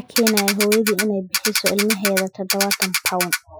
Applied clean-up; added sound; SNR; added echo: classical method Wiener filter.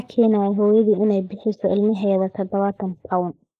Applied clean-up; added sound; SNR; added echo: neural mask model Resemble Enhance denoiser.